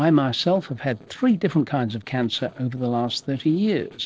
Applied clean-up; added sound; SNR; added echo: neural separator model SepFormer DNS4.